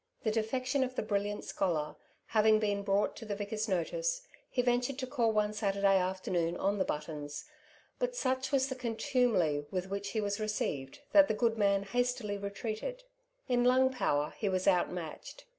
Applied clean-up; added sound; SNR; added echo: none; none; none; none.